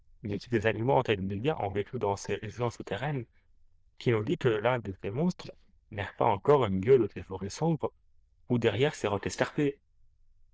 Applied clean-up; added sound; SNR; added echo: neural diffusion model UNIVERSE++.